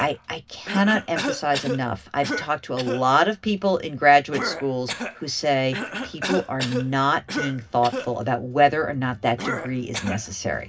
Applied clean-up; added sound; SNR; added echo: none; Cough; 9 dB; reverberation time 0.4 s.